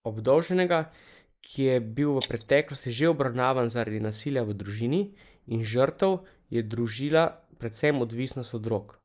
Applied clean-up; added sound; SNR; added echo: neural mask model Resemble Enhance denoiser.